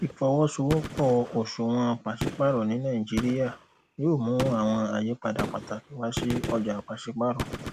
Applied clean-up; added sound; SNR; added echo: none; Gunshot, gunfire; 10 dB; none.